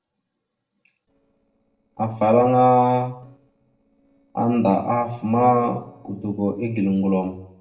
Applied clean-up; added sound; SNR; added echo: neural separator model SepFormer DNS4.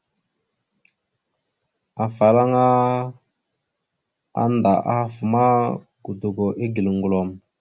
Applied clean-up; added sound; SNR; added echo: none; none; none; none.